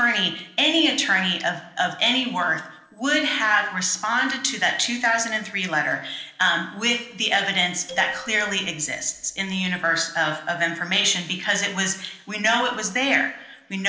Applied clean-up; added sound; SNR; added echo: neural separator model SepFormer DNS4.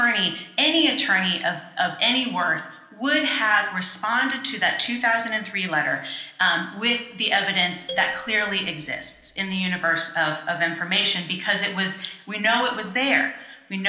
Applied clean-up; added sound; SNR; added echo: none; Marimba, xylophone; 17 dB; reverberation time 0.8 s.